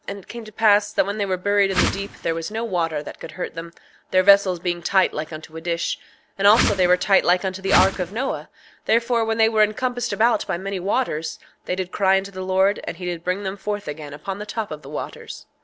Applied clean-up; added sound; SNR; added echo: none; Whoosh, swoosh, swish; 3 dB; none.